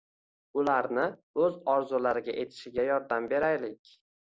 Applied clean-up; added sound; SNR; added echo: none; none; none; none.